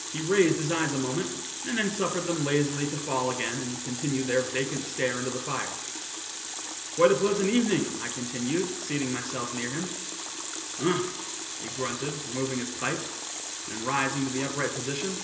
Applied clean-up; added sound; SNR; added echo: none; Water tap, faucet; 6 dB; reverberation time 1.4 s.